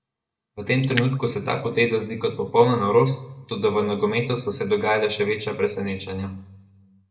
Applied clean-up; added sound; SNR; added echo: none; Splash, splatter; 14 dB; reverberation time 0.6 s.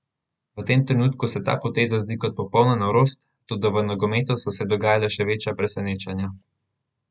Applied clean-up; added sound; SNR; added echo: none; none; none; none.